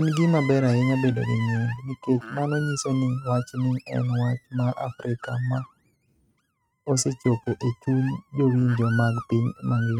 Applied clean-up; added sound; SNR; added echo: neural mask model RNNoise.